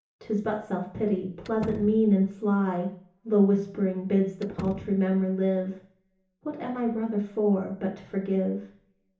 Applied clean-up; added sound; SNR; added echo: none; Slam; 15 dB; reverberation time 0.8 s.